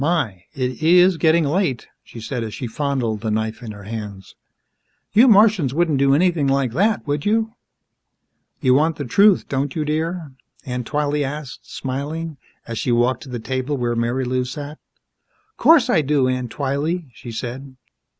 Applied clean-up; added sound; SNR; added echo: none; none; none; none.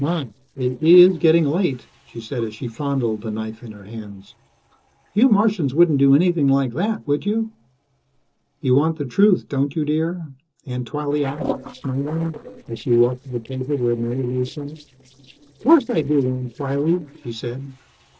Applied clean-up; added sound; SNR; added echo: neural separator model SepFormer DNS4.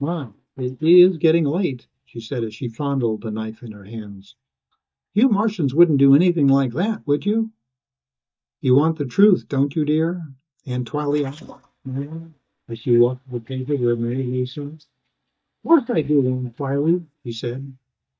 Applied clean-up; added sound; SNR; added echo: neural mask model DeepFilterNet 3.